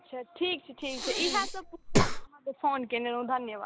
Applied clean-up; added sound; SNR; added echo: none; Breathing; -4 dB; none.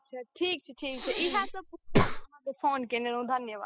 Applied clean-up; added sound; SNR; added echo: classical method spectral subtraction.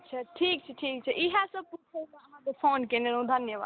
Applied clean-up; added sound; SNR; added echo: none; none; none; none.